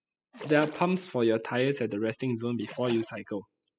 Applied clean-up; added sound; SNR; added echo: classical method spectral subtraction.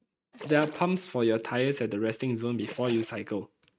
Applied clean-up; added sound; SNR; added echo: neural mask model RNNoise.